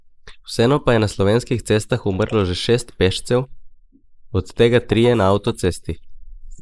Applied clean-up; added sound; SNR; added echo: neural mask model Resemble Enhance denoiser.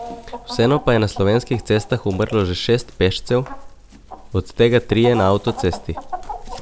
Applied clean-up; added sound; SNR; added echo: none; Chicken, rooster; 15 dB; none.